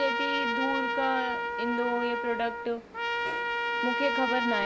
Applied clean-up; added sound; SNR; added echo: none; Trumpet; -1 dB; none.